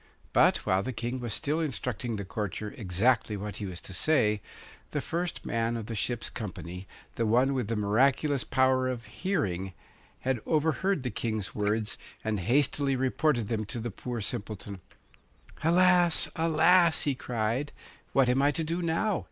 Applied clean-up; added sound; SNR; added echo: neural mask model Resemble Enhance denoiser.